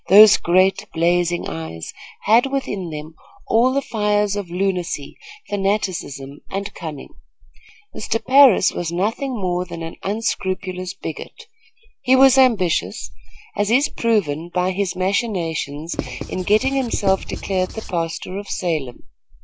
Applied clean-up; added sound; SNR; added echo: none; Writing; 9 dB; none.